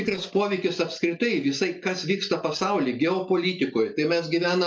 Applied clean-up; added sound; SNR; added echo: neural separator model SepFormer DNS4.